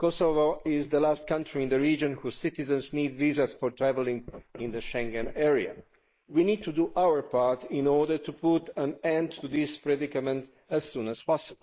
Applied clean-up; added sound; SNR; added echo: neural mask model Resemble Enhance denoiser.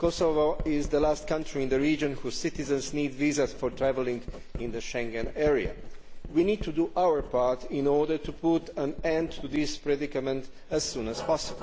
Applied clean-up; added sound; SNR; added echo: none; Writing; 9 dB; none.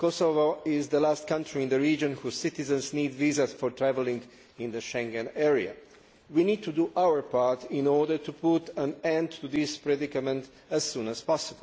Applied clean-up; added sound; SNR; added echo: none; none; none; none.